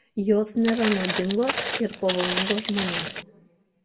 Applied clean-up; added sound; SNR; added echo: none; Walk, footsteps; 4 dB; reverberation time 0.8 s.